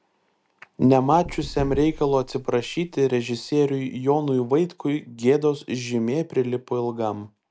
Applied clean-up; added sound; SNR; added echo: none; Knock / Wood; 15 dB; none.